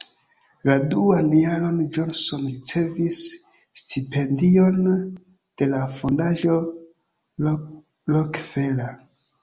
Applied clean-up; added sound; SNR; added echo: none; none; none; none.